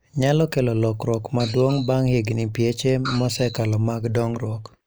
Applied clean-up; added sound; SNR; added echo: neural mask model Resemble Enhance denoiser.